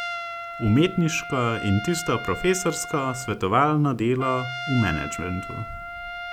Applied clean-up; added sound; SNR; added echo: none; Trumpet; 10 dB; none.